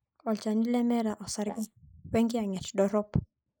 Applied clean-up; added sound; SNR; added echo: neural mask model Resemble Enhance denoiser.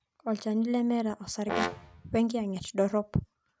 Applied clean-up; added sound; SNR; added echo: none; Brass instrument; 7 dB; none.